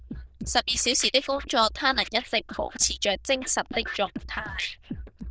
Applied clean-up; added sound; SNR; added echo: neural diffusion model UNIVERSE++.